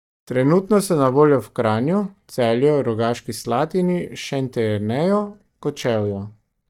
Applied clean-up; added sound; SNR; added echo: neural mask model DeepFilterNet 3.